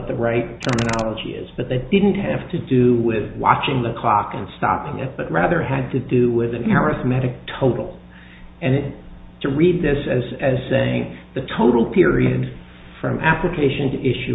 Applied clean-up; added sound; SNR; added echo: none; Computer keyboard; 15 dB; none.